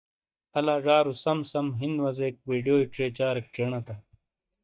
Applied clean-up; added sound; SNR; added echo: neural mask model DeepFilterNet 3.